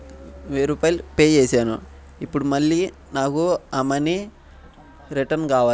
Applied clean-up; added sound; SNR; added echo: none; none; none; none.